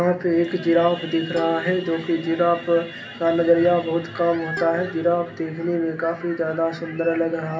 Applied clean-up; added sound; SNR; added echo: none; Plucked string instrument; 20 dB; reverberation time 0.3 s.